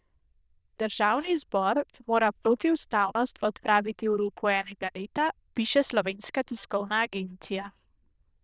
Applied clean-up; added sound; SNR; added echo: neural diffusion model UNIVERSE++.